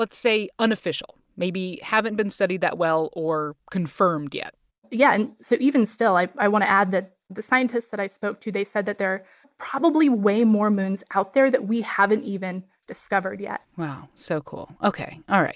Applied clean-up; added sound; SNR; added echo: none; none; none; none.